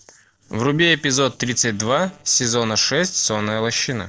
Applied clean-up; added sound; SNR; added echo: neural separator model SepFormer DNS4.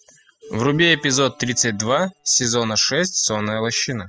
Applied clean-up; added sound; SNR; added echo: classical method spectral subtraction.